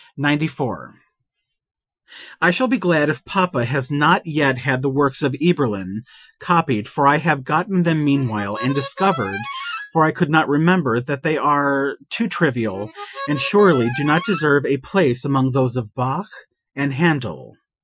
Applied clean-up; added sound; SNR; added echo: classical method Wiener filter.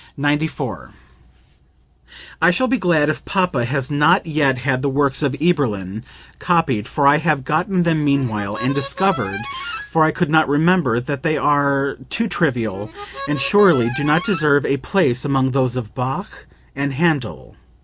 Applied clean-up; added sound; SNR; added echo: none; Harmonica; 12 dB; none.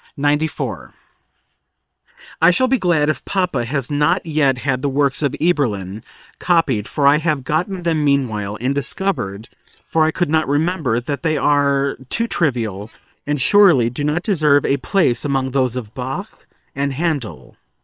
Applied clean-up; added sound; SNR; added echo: neural separator model SepFormer WHAM!.